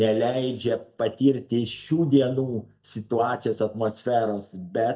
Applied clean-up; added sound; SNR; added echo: neural mask model DeepFilterNet 3.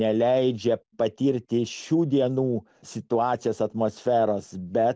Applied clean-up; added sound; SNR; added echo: none; none; none; none.